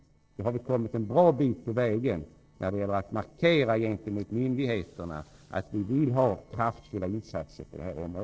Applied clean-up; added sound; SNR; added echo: neural separator model SepFormer DNS4.